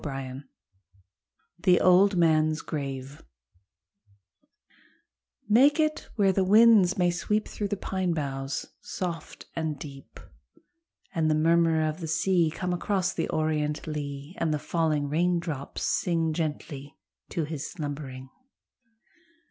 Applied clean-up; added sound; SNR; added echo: none; none; none; none.